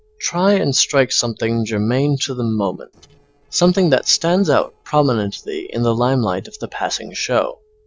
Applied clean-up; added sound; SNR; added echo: neural separator model SepFormer DNS4.